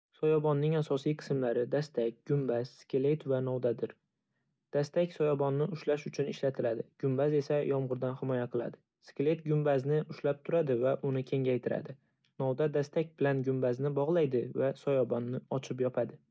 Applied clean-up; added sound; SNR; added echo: none; none; none; none.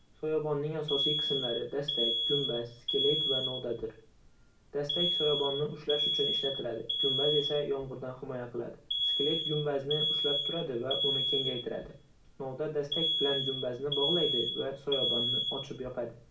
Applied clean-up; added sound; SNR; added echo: none; Alarm; 0 dB; reverberation time 0.3 s.